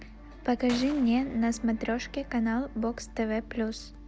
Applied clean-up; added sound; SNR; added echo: none; Gunshot, gunfire; 18 dB; none.